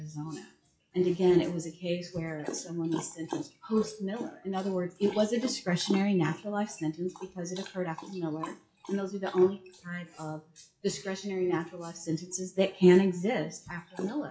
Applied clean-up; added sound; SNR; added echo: classical method WPE with log-MMSE.